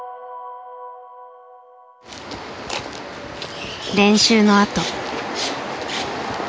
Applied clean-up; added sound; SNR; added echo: none; none; none; none.